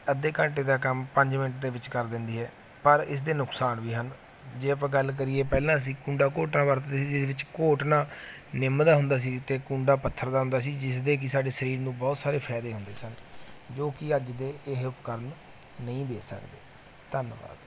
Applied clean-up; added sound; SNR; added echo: none; none; none; none.